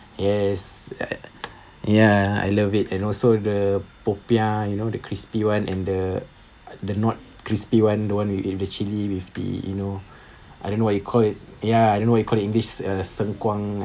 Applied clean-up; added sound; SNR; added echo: none; none; none; none.